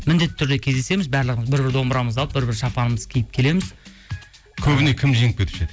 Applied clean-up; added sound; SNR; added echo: none; none; none; none.